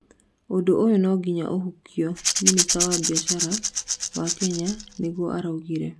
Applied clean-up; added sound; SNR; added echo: none; Rattle / Rattle (instrument); 1 dB; none.